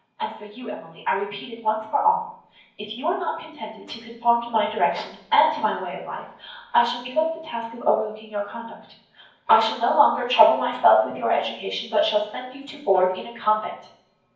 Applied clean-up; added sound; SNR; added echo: none; none; none; reverberation time 0.9 s.